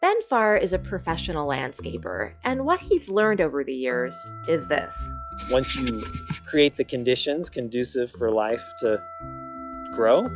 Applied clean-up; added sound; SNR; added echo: classical method log-MMSE.